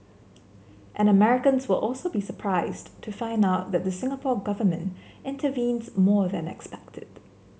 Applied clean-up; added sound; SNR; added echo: none; none; none; none.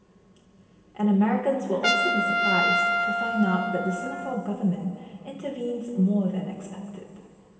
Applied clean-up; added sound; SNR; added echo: none; Trumpet; 2 dB; reverberation time 2.5 s.